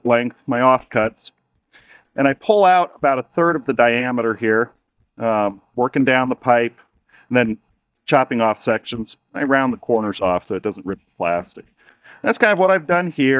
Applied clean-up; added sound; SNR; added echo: neural mask model DeepFilterNet 3.